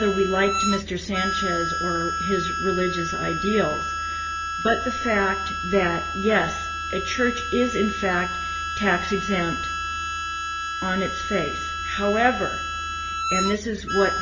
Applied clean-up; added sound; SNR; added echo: none; Harmonica; 2 dB; reverberation time 0.7 s.